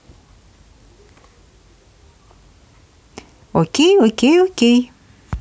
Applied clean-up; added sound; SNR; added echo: none; none; none; none.